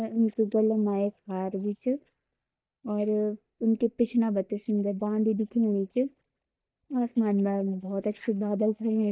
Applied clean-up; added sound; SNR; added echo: neural mask model DeepFilterNet 3.